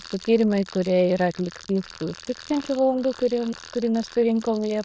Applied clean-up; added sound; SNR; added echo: neural diffusion model UNIVERSE++.